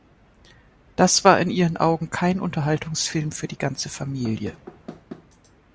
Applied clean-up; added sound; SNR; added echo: none; Knock / Wood; 18 dB; none.